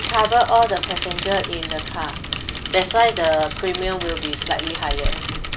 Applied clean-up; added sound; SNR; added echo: none; Mechanisms / Bicycle + Bird vocalization, bird call, bird song; 4 dB; none.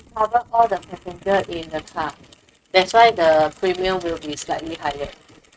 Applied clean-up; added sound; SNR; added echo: neural mask model RNNoise.